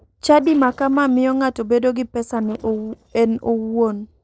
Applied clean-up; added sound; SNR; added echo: neural separator model SepFormer DNS4.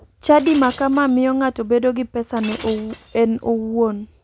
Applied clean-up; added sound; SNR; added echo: none; Shatter; 19 dB; none.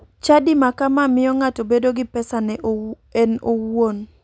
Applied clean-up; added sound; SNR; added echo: none; none; none; none.